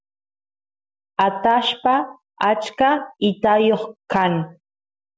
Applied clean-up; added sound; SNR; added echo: none; none; none; none.